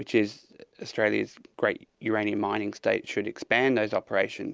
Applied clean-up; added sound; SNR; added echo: none; none; none; none.